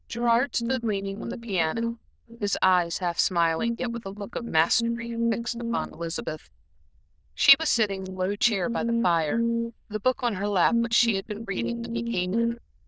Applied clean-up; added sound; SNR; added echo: neural diffusion model UNIVERSE++.